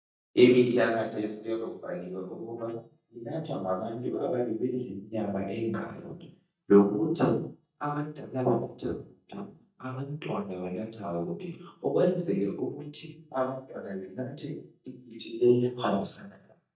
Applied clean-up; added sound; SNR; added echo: neural mask model DeepFilterNet 3.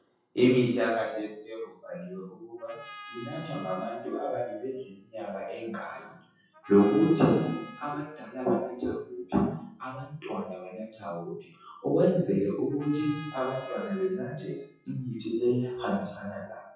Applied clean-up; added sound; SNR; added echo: classical method WPE with log-MMSE.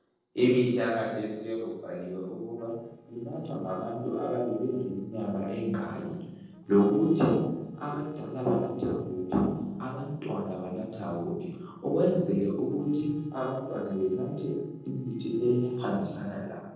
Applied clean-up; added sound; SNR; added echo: neural separator model SepFormer DNS4.